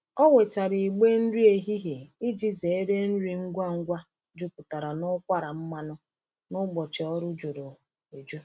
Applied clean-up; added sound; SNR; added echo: none; none; none; none.